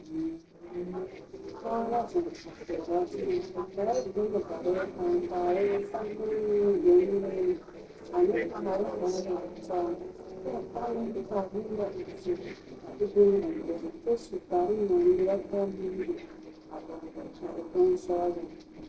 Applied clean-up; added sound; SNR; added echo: neural separator model SepFormer DNS4.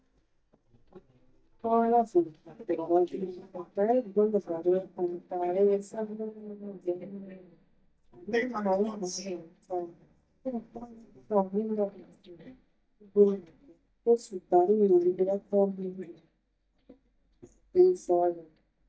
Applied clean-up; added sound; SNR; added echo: neural mask model DeepFilterNet 3.